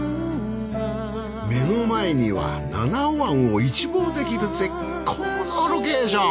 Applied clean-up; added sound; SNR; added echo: none; none; none; none.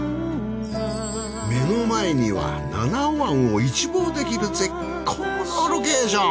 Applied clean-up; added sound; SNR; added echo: none; Wind instrument, woodwind instrument; 20 dB; none.